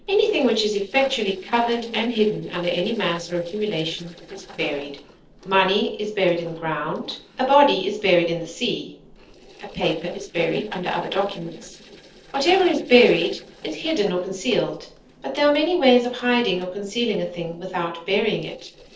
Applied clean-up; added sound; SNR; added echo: neural separator model SepFormer DNS4.